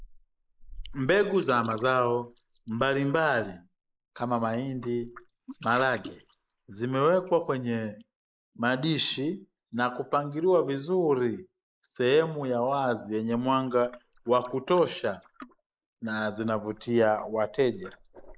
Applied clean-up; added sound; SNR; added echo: neural mask model Resemble Enhance denoiser.